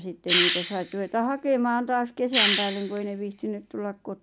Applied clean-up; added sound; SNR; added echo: none; Hiss; 2 dB; none.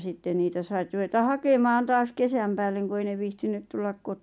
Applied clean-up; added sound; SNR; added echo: none; none; none; none.